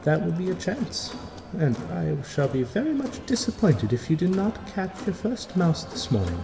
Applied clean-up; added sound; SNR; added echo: none; Crowd; 14 dB; reverberation time 1.4 s.